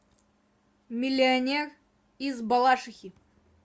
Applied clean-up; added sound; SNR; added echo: none; none; none; none.